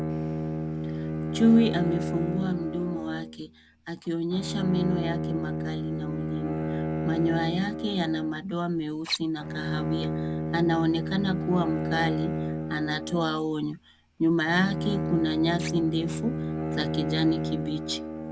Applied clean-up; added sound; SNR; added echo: none; Bowed string instrument; 3 dB; none.